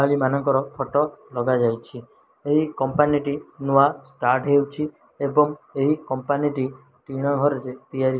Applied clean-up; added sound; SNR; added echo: none; none; none; none.